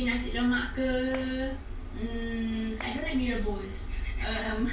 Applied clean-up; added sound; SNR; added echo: none; Clapping; 19 dB; reverberation time 0.3 s.